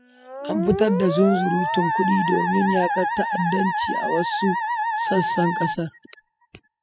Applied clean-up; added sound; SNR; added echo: classical method spectral subtraction.